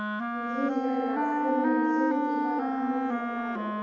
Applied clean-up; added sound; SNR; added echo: none; Wind instrument, woodwind instrument; -4 dB; reverberation time 2.0 s.